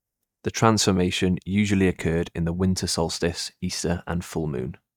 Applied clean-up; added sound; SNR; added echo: neural mask model DeepFilterNet 3.